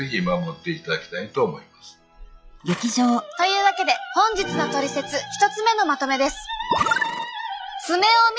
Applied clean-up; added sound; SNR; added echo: classical method log-MMSE.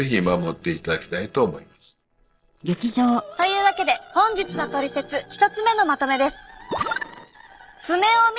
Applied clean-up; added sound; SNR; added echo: neural separator model SepFormer DNS4.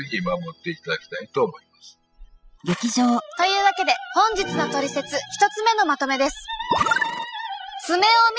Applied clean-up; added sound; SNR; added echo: classical method spectral subtraction.